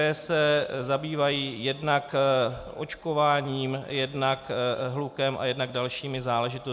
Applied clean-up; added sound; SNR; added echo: none; none; none; none.